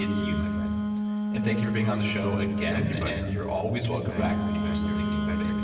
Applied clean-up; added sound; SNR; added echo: none; Wind instrument, woodwind instrument; -1 dB; reverberation time 1.3 s.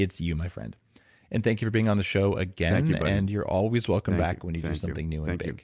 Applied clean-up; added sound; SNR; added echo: none; none; none; none.